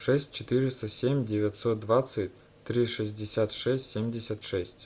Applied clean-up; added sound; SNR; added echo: none; none; none; none.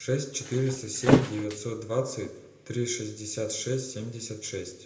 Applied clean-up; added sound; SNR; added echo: none; Thump, thud; -2 dB; reverberation time 0.8 s.